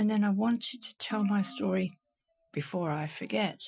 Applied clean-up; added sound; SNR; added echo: classical method Wiener filter.